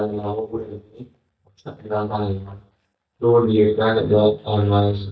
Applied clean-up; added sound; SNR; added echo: neural mask model DeepFilterNet 3.